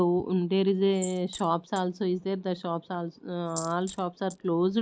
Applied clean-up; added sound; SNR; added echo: neural mask model Resemble Enhance denoiser.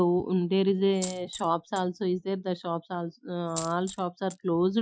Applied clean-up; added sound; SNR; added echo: classical method Wiener filter.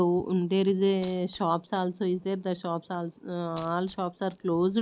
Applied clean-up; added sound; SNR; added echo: none; Coin (dropping); 15 dB; none.